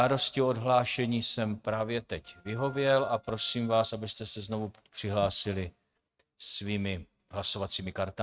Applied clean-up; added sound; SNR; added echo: neural mask model RNNoise.